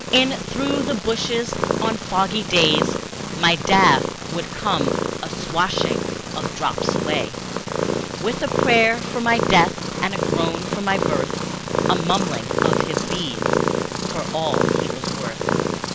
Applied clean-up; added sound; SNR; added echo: none; Purr; 0 dB; none.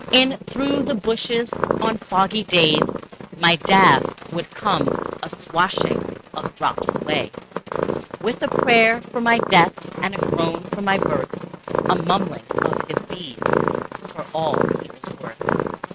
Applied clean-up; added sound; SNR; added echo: neural mask model RNNoise.